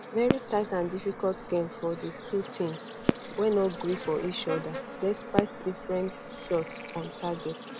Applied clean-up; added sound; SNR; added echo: none; Fireworks + Bird / Insect; 5 dB; none.